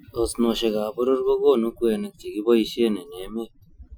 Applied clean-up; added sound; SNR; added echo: classical method Wiener filter.